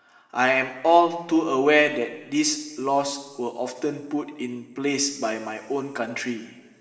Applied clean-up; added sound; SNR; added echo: none; none; none; reverberation time 2.7 s.